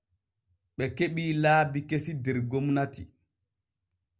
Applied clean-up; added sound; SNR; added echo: none; none; none; none.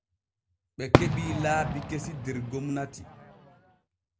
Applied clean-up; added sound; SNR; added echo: none; Fireworks; -4 dB; none.